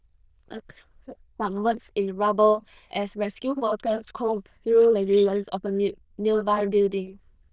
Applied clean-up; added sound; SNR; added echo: neural diffusion model UNIVERSE++.